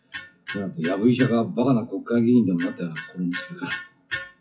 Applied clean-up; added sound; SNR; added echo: classical method WPE with log-MMSE.